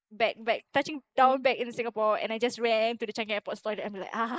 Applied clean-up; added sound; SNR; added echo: neural mask model Resemble Enhance denoiser.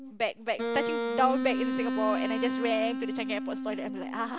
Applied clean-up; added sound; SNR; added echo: none; Wind instrument, woodwind instrument; 1 dB; none.